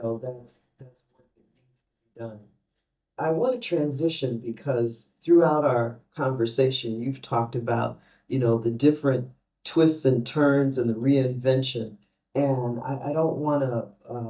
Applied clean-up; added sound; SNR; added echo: neural mask model DeepFilterNet 3.